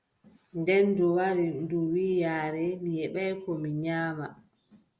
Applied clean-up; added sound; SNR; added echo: none; none; none; none.